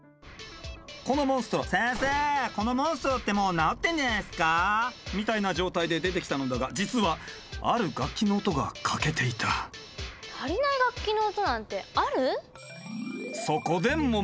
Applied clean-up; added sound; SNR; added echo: none; Gunshot, gunfire; 15 dB; none.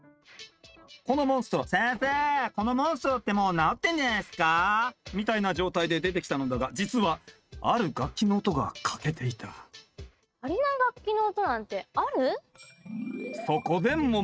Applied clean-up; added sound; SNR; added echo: neural mask model RNNoise.